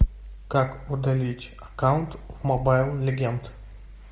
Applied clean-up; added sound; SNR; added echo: none; none; none; none.